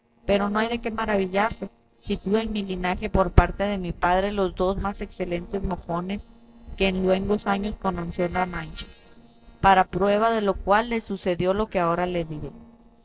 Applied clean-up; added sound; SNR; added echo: neural separator model SepFormer DNS4.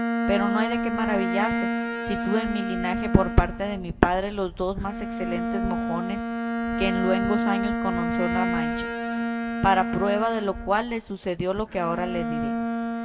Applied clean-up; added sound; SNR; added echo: none; Bowed string instrument; 1 dB; reverberation time 1.9 s.